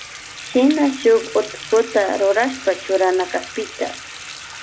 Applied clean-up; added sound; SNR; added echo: none; Bathtub (filling or washing) / Water tap, faucet; 14 dB; none.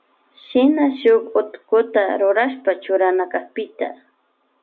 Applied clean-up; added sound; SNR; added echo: none; none; none; none.